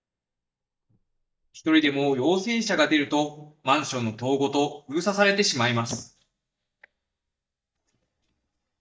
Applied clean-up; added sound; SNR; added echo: neural mask model DeepFilterNet 3.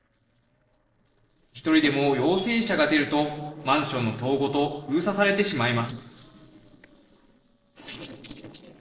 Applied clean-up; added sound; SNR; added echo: neural separator model SepFormer DNS4.